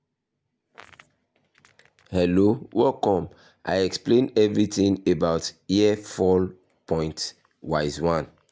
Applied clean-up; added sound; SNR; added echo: none; none; none; none.